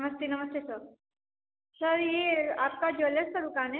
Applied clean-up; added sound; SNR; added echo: none; none; none; none.